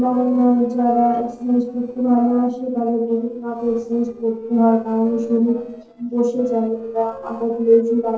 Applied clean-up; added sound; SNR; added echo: neural separator model SepFormer DNS4.